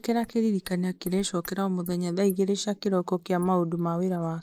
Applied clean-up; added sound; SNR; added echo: neural mask model Resemble Enhance denoiser.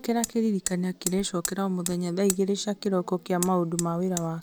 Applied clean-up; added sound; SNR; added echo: none; Hammer; 11 dB; none.